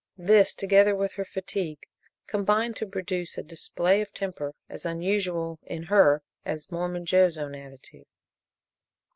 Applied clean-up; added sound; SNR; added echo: none; none; none; none.